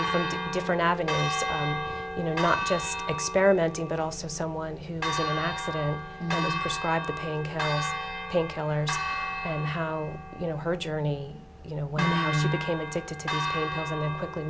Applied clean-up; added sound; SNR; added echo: none; Church bell; 4 dB; none.